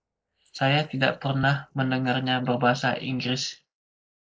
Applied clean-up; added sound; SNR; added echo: neural mask model Resemble Enhance denoiser.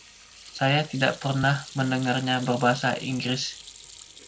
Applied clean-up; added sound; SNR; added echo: none; Sink (filling or washing) / Hands; 18 dB; none.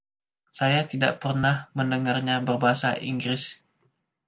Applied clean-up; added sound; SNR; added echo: none; none; none; none.